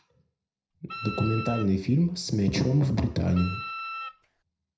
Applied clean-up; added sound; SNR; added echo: none; Wind instrument, woodwind instrument; 10 dB; reverberation time 0.4 s.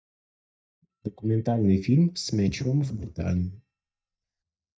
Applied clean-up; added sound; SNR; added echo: neural mask model DeepFilterNet 3.